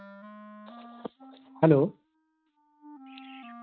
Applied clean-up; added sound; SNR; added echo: neural mask model RNNoise.